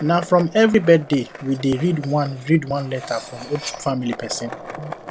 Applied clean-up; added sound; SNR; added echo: none; Skateboard + Cutlery, silverware; 15 dB; none.